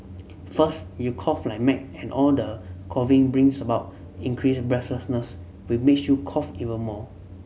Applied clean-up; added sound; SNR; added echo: none; none; none; none.